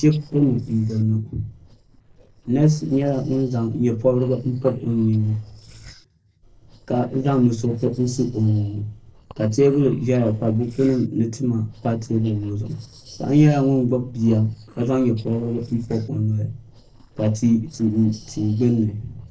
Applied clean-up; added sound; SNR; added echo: neural separator model SepFormer DNS4.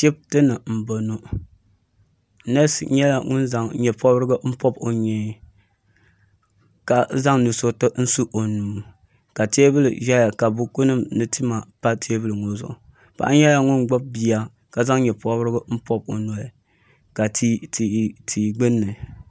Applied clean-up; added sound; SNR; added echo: none; none; none; none.